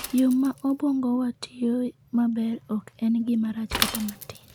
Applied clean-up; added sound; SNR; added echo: none; Mechanisms / Bicycle; 11 dB; none.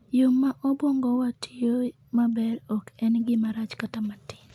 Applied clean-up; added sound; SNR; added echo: none; none; none; none.